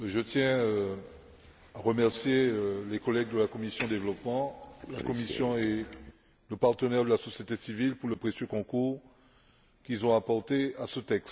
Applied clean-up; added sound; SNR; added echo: none; none; none; none.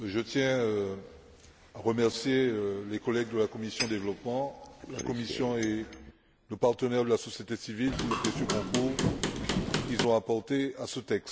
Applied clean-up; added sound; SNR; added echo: none; Hammer / Wood; 0 dB; none.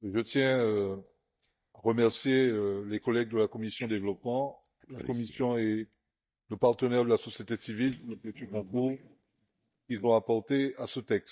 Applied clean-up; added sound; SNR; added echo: neural mask model DeepFilterNet 3.